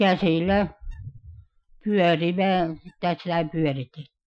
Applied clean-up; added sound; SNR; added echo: classical method Wiener filter.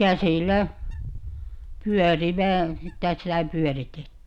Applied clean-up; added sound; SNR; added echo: none; Wind; 12 dB; none.